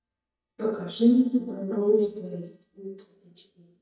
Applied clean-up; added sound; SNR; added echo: neural mask model DeepFilterNet 3.